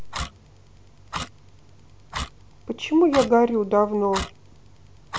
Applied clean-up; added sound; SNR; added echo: none; Clock; 11 dB; none.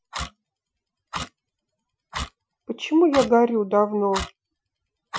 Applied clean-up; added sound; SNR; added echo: classical method Wiener filter.